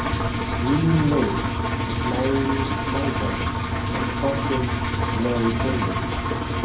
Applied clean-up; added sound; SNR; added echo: none; Engine; -3 dB; reverberation time 0.6 s.